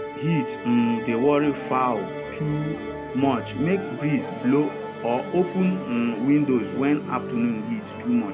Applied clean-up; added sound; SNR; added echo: none; Musical instrument; 8 dB; none.